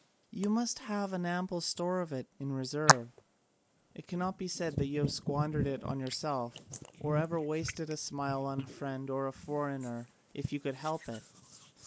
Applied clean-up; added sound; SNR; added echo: neural mask model Resemble Enhance denoiser.